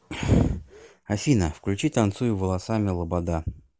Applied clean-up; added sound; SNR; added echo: none; none; none; none.